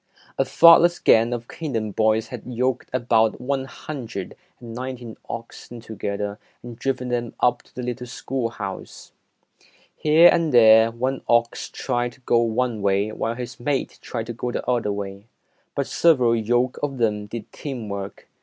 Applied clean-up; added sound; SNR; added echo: none; none; none; none.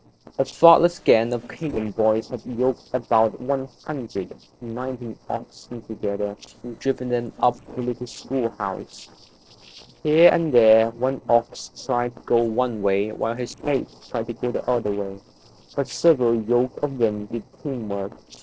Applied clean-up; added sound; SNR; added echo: neural separator model SepFormer DNS4.